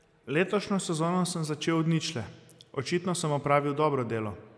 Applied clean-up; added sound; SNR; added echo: none; none; none; none.